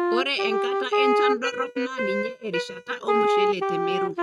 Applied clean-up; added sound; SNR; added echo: neural mask model RNNoise.